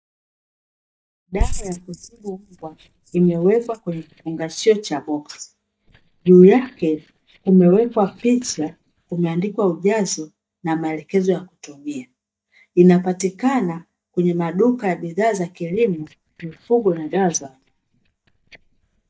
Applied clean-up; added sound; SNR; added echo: neural mask model DeepFilterNet 3.